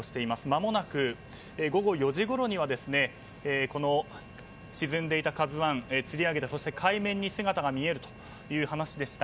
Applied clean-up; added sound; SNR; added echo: none; none; none; none.